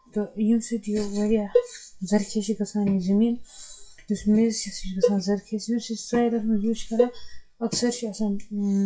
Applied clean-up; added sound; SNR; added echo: classical method WPE with log-MMSE.